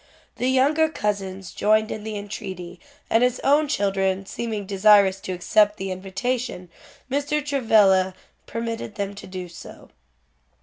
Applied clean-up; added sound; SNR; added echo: none; none; none; none.